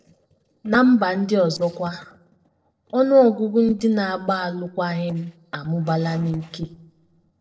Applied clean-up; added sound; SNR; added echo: neural separator model SepFormer DNS4.